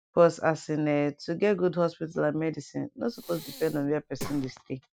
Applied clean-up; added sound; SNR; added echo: none; Breathing; 14 dB; none.